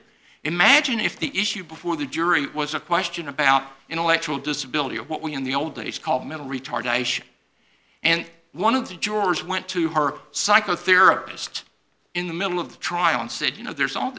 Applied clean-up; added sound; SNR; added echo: none; none; none; none.